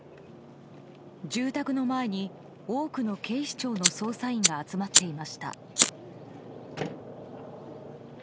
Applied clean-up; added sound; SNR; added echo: none; Fire; -5 dB; none.